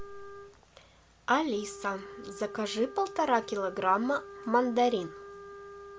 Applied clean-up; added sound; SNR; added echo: none; Wind instrument, woodwind instrument; 15 dB; none.